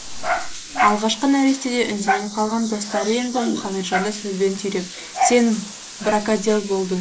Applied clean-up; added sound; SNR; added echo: neural mask model Resemble Enhance denoiser.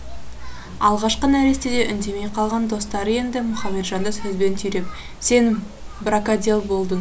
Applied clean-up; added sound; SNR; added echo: none; none; none; none.